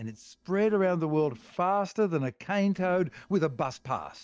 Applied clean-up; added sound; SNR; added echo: neural separator model SepFormer DNS4.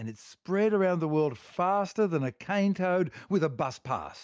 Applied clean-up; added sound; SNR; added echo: none; none; none; none.